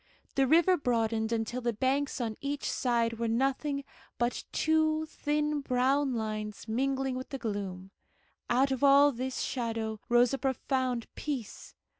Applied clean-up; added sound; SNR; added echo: none; none; none; none.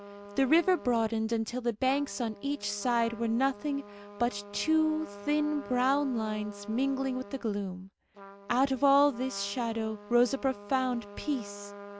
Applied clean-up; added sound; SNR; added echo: none; Trumpet; 17 dB; none.